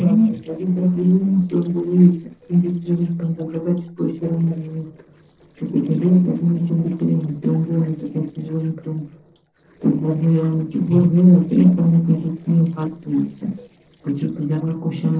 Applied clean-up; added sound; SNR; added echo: neural separator model SepFormer DNS4.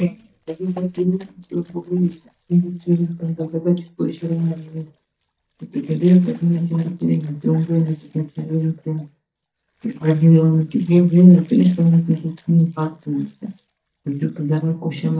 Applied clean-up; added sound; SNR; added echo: neural mask model DeepFilterNet 3.